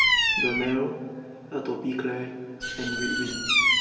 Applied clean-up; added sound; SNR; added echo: none; Bird vocalization, bird call, bird song; -4 dB; reverberation time 2.4 s.